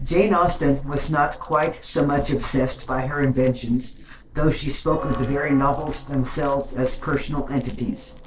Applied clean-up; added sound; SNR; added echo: neural separator model SepFormer DNS4.